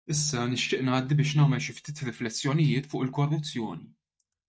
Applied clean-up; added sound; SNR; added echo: neural mask model DeepFilterNet 3.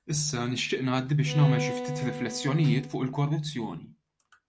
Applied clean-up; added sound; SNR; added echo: none; Bowed string instrument; 10 dB; none.